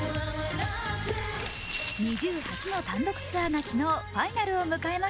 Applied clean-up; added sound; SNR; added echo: none; Glass; 13 dB; none.